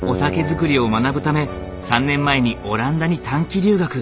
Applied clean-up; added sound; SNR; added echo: none; Keyboard (musical); 11 dB; none.